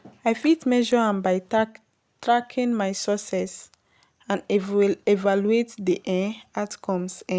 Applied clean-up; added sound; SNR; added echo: none; none; none; none.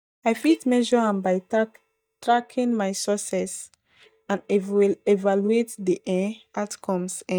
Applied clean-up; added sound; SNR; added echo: neural mask model DeepFilterNet 3.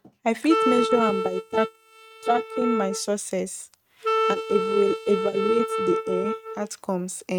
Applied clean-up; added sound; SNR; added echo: neural mask model RNNoise.